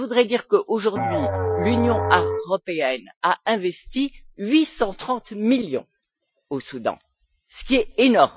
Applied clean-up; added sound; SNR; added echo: classical method Wiener filter.